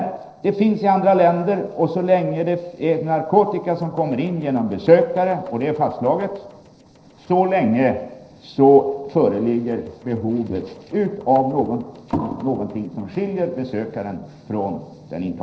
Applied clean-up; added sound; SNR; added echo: neural separator model SepFormer DNS4.